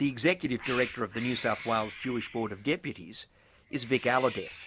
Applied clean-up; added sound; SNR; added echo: none; Cat; 14 dB; none.